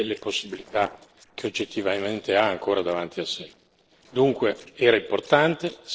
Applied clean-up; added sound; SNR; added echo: neural separator model SepFormer DNS4.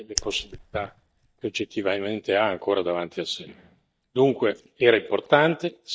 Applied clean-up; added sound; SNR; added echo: neural mask model DeepFilterNet 3.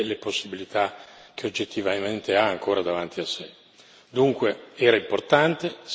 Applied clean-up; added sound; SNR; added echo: none; none; none; none.